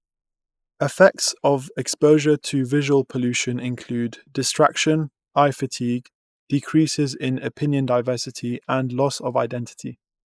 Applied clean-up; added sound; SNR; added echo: neural mask model Resemble Enhance denoiser.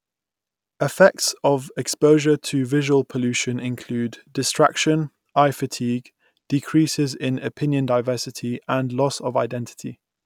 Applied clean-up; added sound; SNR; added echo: none; none; none; none.